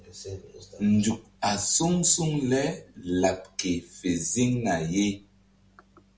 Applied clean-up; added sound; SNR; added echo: none; none; none; none.